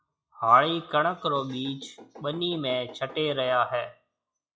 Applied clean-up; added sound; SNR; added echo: classical method log-MMSE.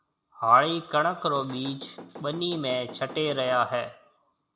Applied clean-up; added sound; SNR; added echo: none; Knock / Wood; 18 dB; none.